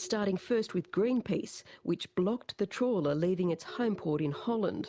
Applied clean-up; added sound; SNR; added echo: none; none; none; none.